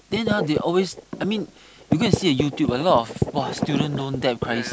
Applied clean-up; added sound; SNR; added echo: none; none; none; none.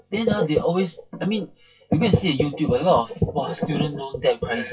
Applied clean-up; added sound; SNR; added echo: classical method WPE with log-MMSE.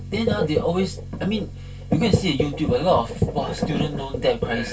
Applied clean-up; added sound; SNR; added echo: none; Piano; 14 dB; reverberation time 0.2 s.